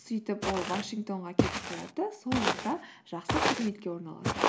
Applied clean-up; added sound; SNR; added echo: none; Walk, footsteps; -2 dB; none.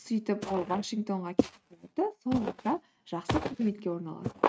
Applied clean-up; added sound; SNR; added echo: neural mask model RNNoise.